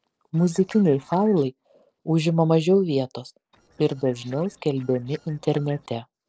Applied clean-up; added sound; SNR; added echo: neural separator model SepFormer DNS4.